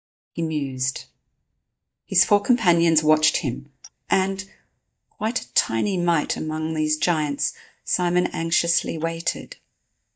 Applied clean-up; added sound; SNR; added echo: neural mask model DeepFilterNet 3.